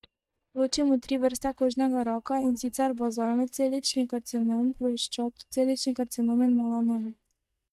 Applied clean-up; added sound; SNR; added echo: neural mask model DeepFilterNet 3.